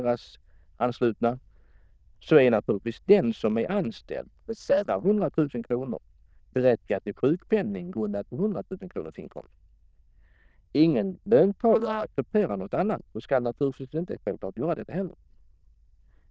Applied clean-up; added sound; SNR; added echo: neural diffusion model UNIVERSE++.